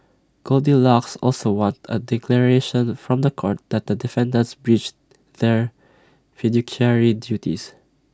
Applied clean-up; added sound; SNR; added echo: none; none; none; none.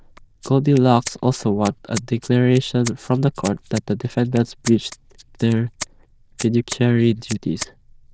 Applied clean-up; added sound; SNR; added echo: neural diffusion model UNIVERSE++.